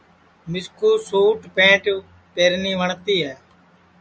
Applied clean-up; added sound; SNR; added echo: none; none; none; none.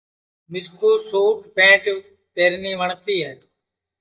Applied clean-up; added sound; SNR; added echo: neural mask model DeepFilterNet 3.